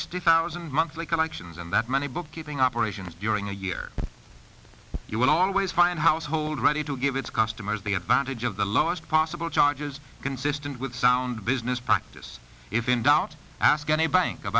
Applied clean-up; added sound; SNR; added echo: none; none; none; none.